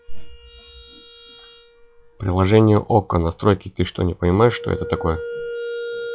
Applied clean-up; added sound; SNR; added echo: classical method log-MMSE.